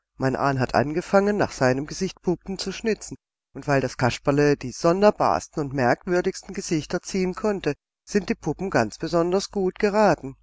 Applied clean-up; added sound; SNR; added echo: none; none; none; none.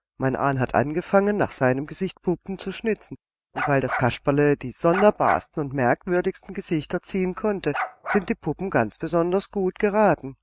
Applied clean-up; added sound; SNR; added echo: neural mask model RNNoise.